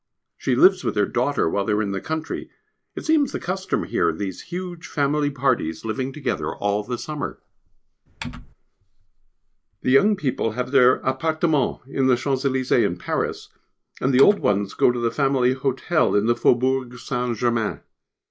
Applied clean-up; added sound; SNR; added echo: neural mask model Resemble Enhance denoiser.